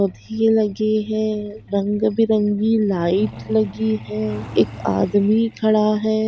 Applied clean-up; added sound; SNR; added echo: none; Truck; 18 dB; none.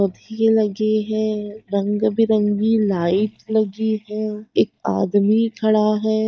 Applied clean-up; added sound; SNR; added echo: neural mask model DeepFilterNet 3.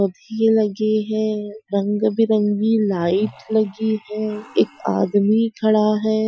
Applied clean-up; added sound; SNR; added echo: classical method Wiener filter.